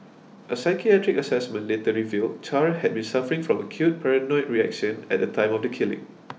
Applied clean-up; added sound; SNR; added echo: none; none; none; none.